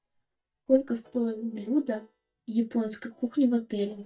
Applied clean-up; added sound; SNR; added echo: neural mask model DeepFilterNet 3.